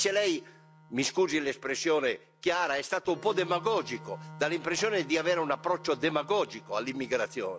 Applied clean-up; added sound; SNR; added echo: none; Organ; 20 dB; none.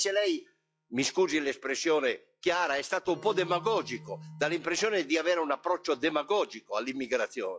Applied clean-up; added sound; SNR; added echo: classical method log-MMSE.